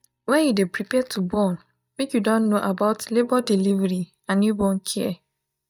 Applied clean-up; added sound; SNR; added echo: neural mask model DeepFilterNet 3.